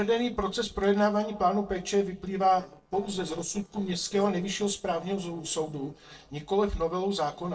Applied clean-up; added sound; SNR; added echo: neural separator model SepFormer DNS4.